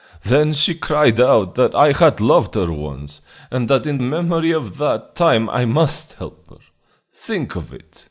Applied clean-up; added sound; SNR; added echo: none; none; none; none.